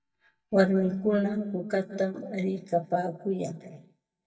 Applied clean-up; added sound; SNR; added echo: neural mask model DeepFilterNet 3.